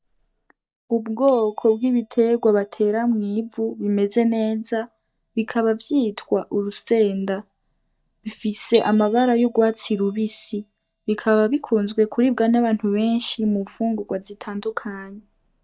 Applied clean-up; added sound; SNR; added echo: neural mask model DeepFilterNet 3.